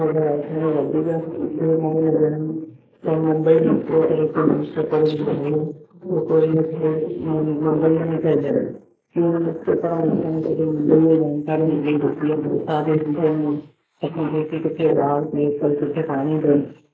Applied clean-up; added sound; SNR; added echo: neural mask model Resemble Enhance denoiser.